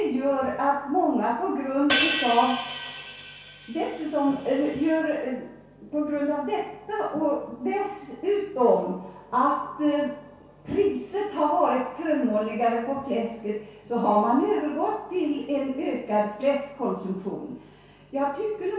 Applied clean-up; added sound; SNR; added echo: none; Hi-hat; 2 dB; reverberation time 0.6 s.